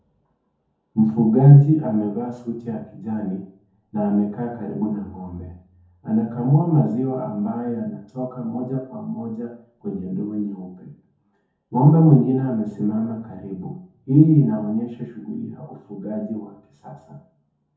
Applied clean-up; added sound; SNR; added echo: none; none; none; reverberation time 0.5 s.